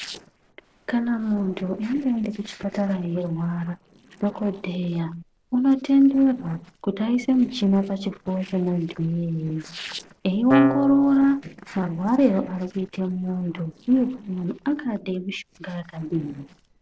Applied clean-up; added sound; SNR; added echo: neural separator model SepFormer DNS4.